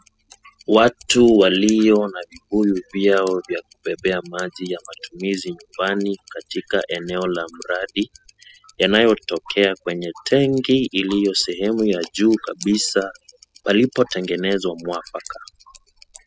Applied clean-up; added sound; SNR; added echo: classical method spectral subtraction.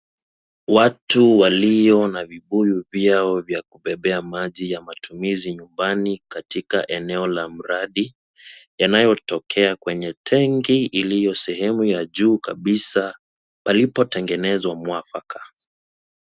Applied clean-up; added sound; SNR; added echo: none; none; none; none.